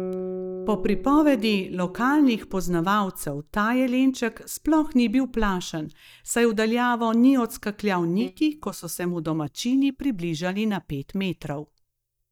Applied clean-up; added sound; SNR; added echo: neural mask model DeepFilterNet 3.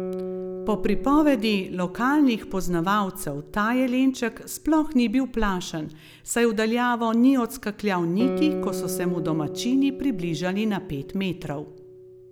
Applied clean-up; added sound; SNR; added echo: none; Guitar; 11 dB; none.